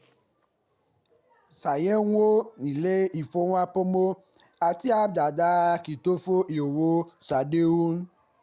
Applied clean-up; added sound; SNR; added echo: none; none; none; none.